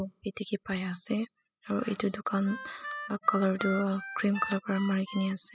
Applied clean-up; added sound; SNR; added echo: classical method spectral subtraction.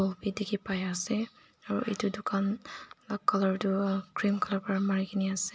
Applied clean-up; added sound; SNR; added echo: none; none; none; none.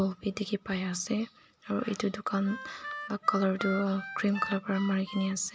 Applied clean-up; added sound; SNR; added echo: none; Harmonica; 11 dB; none.